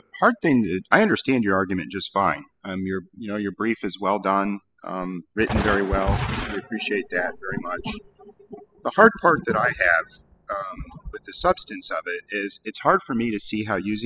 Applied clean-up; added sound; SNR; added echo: classical method spectral subtraction.